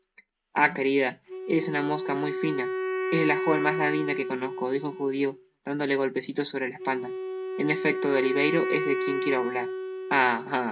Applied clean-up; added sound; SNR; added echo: none; Wind instrument, woodwind instrument; 5 dB; reverberation time 0.3 s.